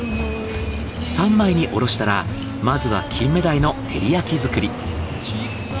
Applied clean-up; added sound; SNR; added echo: none; Fixed-wing aircraft, airplane; 15 dB; none.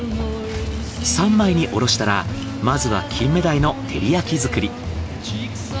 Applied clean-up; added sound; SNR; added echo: none; none; none; none.